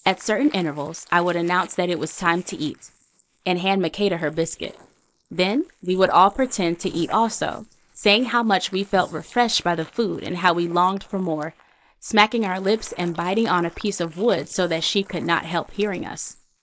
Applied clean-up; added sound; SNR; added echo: neural mask model Resemble Enhance denoiser.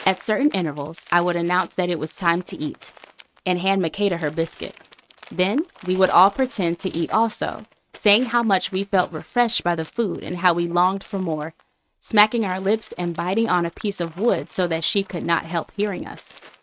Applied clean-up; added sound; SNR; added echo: neural mask model RNNoise.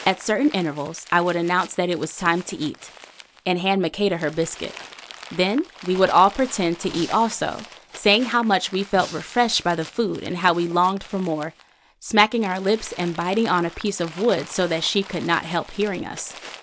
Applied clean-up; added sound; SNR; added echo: none; Shatter + Crumpling, crinkling; 18 dB; none.